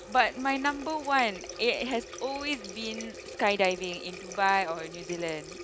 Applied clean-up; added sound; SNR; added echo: none; Water tap, faucet; 13 dB; none.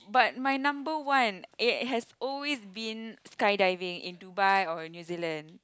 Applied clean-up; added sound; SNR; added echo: none; none; none; none.